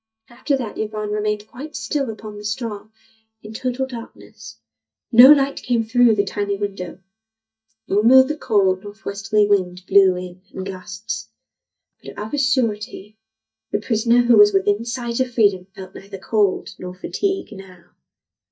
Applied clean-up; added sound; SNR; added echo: neural mask model DeepFilterNet 3.